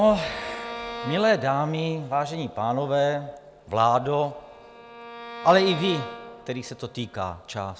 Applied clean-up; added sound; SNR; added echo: none; Bowed string instrument; 15 dB; none.